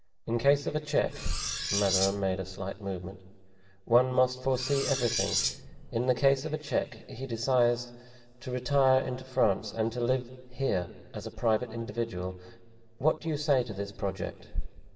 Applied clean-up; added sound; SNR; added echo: none; Cutlery, silverware; 5 dB; reverberation time 2.4 s.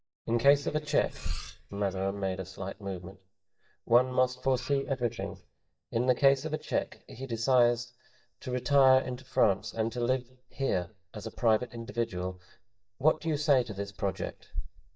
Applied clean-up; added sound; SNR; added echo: neural mask model DeepFilterNet 3.